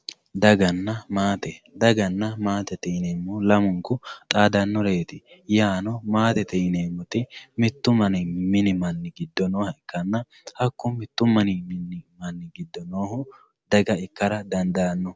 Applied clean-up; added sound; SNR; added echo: none; none; none; none.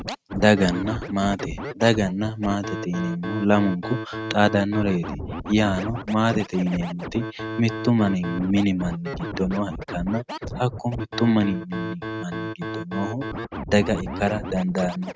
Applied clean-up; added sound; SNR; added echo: neural mask model RNNoise.